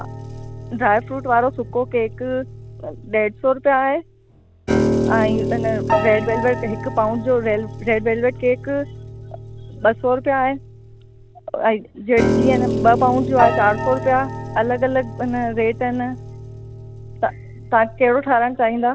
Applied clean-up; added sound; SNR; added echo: none; Piano; 5 dB; none.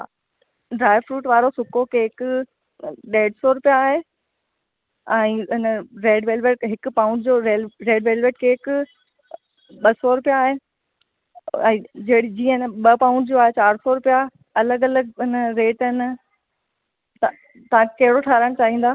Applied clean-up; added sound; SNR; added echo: none; none; none; none.